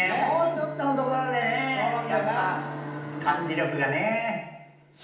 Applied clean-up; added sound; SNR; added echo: none; Bowed string instrument; 12 dB; reverberation time 0.8 s.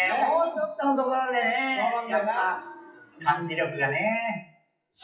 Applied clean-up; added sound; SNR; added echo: classical method WPE with log-MMSE.